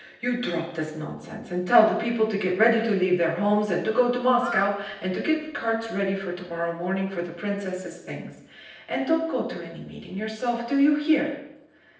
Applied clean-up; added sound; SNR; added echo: neural separator model SepFormer DNS4.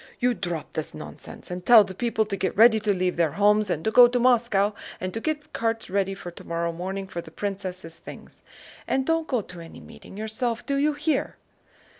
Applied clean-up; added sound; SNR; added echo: none; none; none; none.